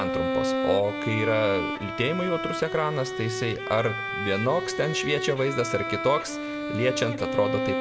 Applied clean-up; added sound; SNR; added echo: none; Bowed string instrument; 3 dB; reverberation time 2.0 s.